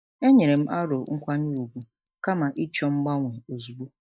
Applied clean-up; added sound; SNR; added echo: neural mask model DeepFilterNet 3.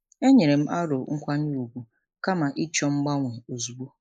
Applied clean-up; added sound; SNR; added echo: neural mask model Resemble Enhance denoiser.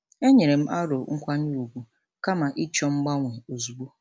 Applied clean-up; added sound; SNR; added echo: none; none; none; none.